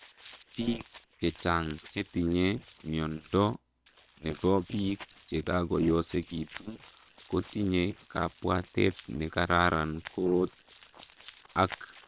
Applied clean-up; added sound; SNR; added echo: neural separator model SepFormer WHAM!.